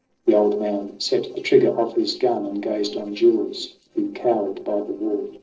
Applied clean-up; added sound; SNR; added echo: neural separator model SepFormer DNS4.